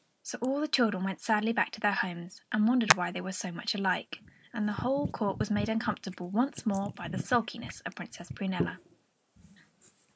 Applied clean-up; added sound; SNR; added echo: none; Hands; 8 dB; none.